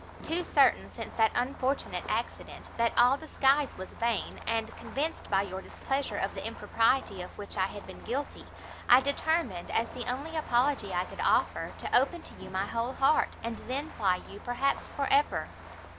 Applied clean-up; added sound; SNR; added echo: none; Fireworks; 16 dB; none.